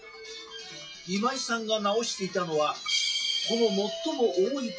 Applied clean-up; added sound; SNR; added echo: classical method WPE with log-MMSE.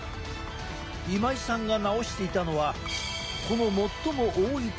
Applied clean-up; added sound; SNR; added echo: none; none; none; none.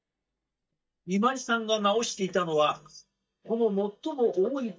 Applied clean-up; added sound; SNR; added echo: neural mask model DeepFilterNet 3.